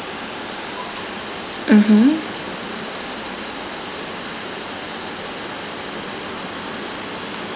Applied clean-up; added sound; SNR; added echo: none; none; none; none.